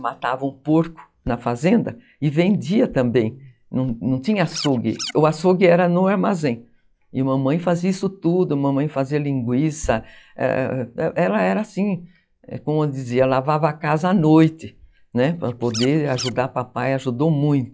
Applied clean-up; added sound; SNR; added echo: classical method log-MMSE.